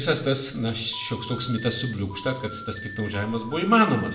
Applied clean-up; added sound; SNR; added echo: none; Telephone; 14 dB; reverberation time 0.9 s.